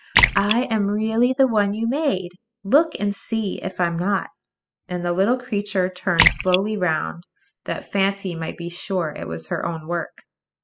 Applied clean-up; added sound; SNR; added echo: classical method spectral subtraction.